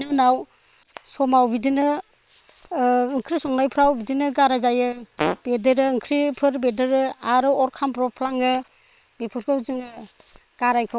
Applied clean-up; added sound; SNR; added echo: neural separator model SepFormer WHAM!.